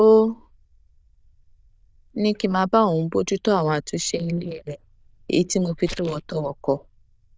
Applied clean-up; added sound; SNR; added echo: neural diffusion model UNIVERSE++.